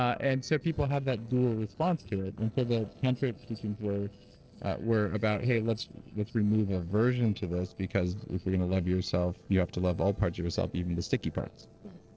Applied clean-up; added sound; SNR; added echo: neural separator model SepFormer DNS4.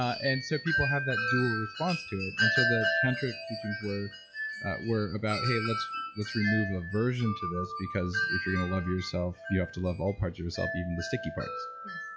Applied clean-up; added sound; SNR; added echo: classical method log-MMSE.